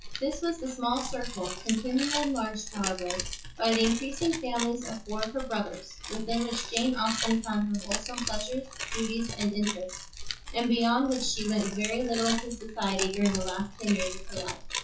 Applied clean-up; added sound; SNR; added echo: classical method WPE with log-MMSE.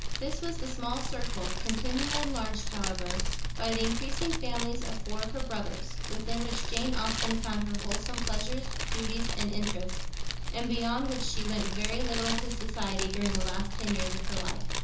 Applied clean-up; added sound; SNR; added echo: none; Fire; -5 dB; reverberation time 0.6 s.